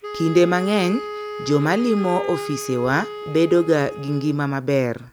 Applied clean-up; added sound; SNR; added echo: none; Wind instrument, woodwind instrument; 11 dB; none.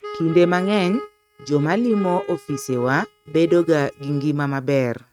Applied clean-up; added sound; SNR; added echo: neural mask model RNNoise.